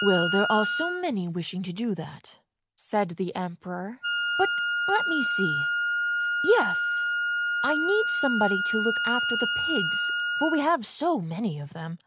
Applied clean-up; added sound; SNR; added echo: none; Wind instrument, woodwind instrument; 0 dB; none.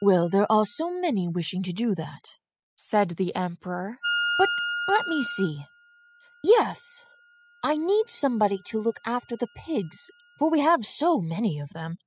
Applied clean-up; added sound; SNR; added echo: classical method spectral subtraction.